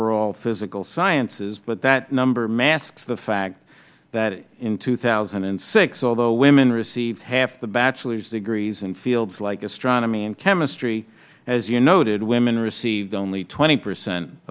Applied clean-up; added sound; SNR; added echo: none; none; none; none.